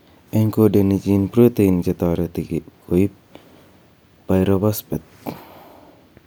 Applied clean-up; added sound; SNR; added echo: none; none; none; none.